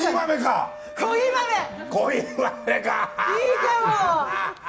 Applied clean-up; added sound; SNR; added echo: none; Wind instrument, woodwind instrument; 17 dB; none.